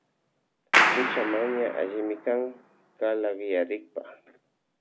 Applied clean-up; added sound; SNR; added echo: none; Clapping; 0 dB; none.